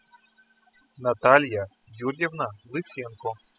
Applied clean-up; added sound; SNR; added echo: classical method spectral subtraction.